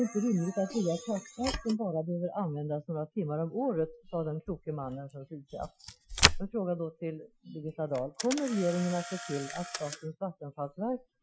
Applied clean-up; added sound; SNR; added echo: classical method Wiener filter.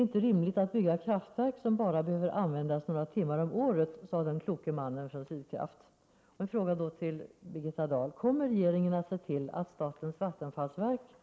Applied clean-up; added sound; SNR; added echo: none; none; none; none.